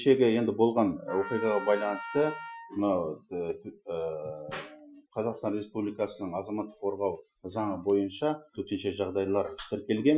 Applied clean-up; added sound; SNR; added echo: classical method Wiener filter.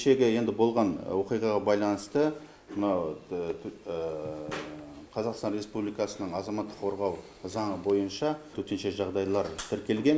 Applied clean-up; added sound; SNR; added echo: none; none; none; none.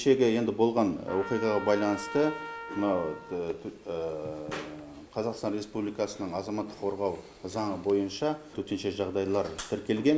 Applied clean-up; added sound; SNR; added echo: none; Trumpet; 12 dB; none.